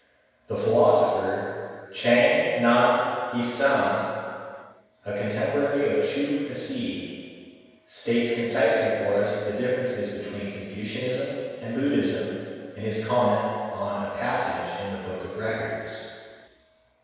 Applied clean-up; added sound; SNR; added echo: none; none; none; reverberation time 1.9 s.